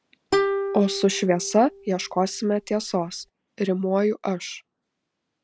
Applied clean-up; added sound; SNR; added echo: none; Plucked string instrument; 5 dB; none.